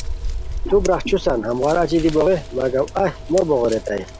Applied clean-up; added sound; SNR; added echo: none; Scissors; 9 dB; none.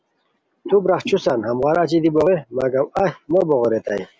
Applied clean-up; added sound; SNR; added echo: none; none; none; none.